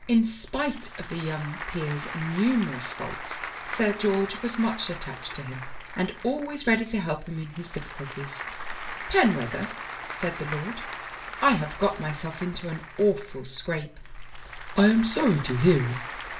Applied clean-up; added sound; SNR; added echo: none; Applause / Crowd; 11 dB; reverberation time 0.3 s.